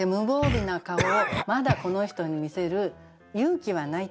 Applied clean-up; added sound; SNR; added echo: none; Cough; 3 dB; none.